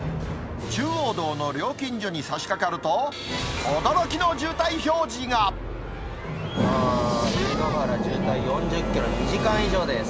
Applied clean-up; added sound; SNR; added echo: none; none; none; none.